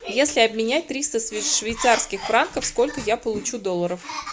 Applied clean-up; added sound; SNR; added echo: none; none; none; none.